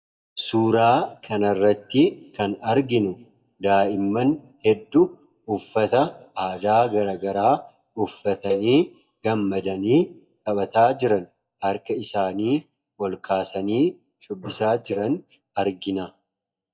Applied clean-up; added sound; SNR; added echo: neural mask model DeepFilterNet 3.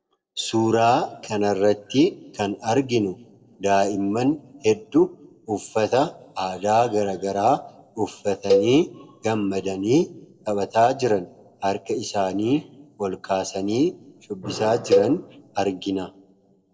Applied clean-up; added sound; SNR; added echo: neural separator model SepFormer DNS4.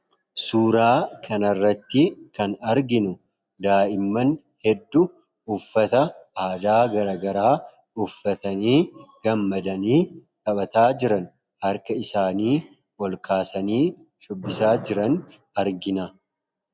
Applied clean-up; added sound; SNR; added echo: none; none; none; none.